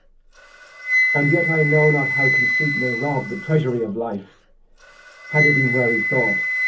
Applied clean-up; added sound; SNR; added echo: none; Wind instrument, woodwind instrument; -1 dB; reverberation time 0.3 s.